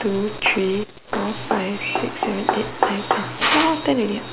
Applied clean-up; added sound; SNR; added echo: none; Drill; 7 dB; none.